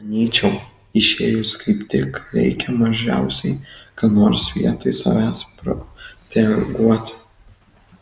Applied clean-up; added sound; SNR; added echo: none; none; none; none.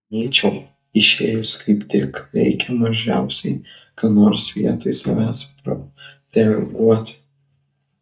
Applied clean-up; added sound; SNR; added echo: neural mask model DeepFilterNet 3.